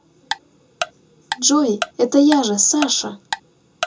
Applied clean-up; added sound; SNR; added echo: none; Tick-tock; 10 dB; reverberation time 0.2 s.